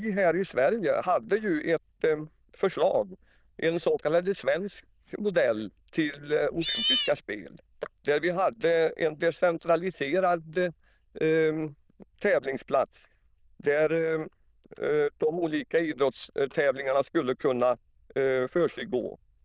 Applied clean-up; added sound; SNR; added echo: neural diffusion model UNIVERSE++.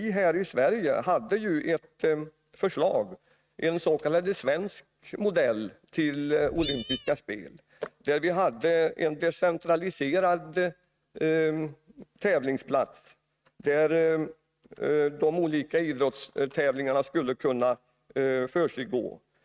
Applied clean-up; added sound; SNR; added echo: neural mask model RNNoise.